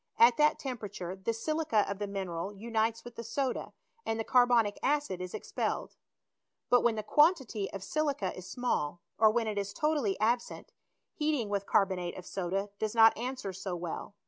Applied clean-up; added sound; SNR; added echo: none; none; none; none.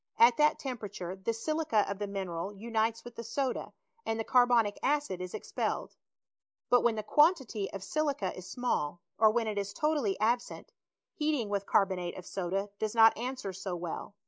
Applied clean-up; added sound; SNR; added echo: neural mask model Resemble Enhance denoiser.